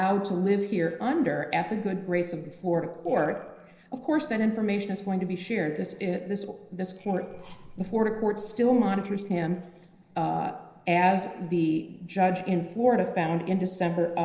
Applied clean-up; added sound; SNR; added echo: neural separator model SepFormer DNS4.